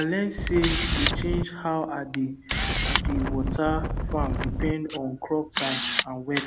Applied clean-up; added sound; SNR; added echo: none; Camera + Wind; 0 dB; none.